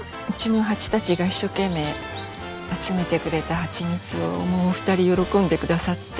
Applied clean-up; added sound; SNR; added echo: none; none; none; none.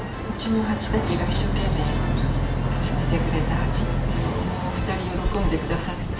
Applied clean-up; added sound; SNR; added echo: none; Boat, Water vehicle; -4 dB; reverberation time 0.8 s.